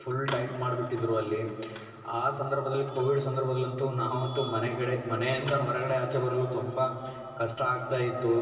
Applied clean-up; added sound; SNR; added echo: none; none; none; reverberation time 2.8 s.